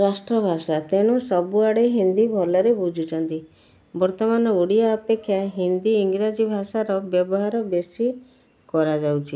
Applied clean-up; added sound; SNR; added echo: none; none; none; none.